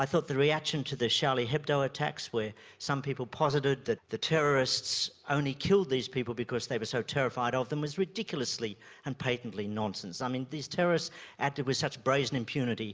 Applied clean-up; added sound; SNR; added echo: none; none; none; none.